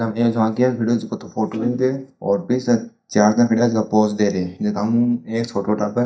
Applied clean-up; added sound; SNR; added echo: neural mask model DeepFilterNet 3.